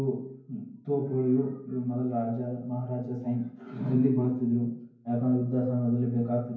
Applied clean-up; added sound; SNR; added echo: none; none; none; reverberation time 0.9 s.